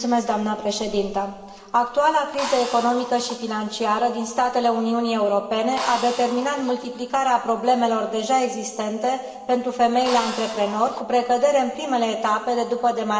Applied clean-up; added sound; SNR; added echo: none; Drill; 13 dB; reverberation time 2.0 s.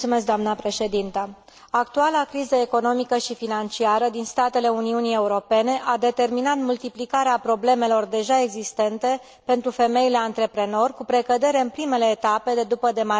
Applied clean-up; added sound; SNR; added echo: none; none; none; none.